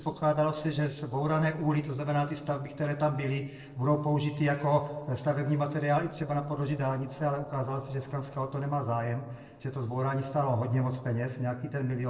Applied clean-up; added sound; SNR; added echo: neural separator model SepFormer DNS4.